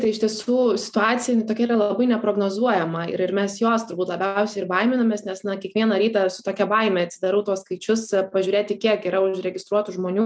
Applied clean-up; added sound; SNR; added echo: none; none; none; none.